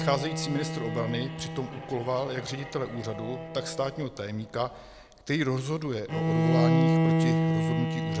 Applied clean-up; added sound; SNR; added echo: none; Bowed string instrument; -3 dB; none.